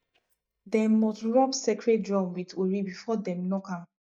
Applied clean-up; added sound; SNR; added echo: neural mask model DeepFilterNet 3.